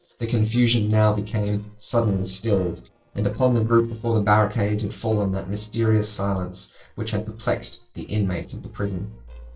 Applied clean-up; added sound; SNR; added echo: neural separator model SepFormer DNS4.